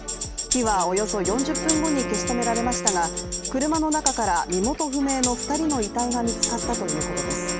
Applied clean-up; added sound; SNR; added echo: none; Wind instrument, woodwind instrument + Tambourine; 3 dB; none.